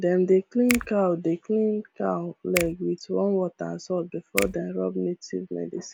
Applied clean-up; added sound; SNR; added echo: none; Finger snapping; 12 dB; none.